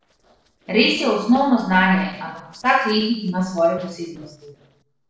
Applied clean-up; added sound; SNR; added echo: neural separator model SepFormer DNS4.